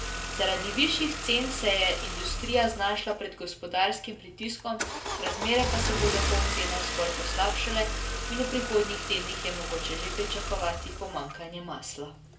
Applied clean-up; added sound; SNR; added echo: none; Engine starting / Car; 2 dB; reverberation time 0.2 s.